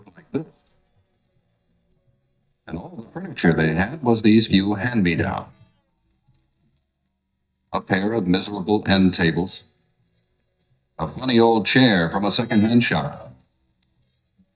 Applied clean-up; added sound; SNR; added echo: neural mask model DeepFilterNet 3.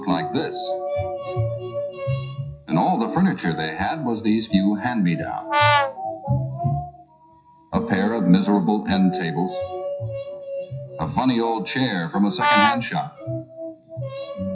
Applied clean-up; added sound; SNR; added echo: classical method WPE with log-MMSE.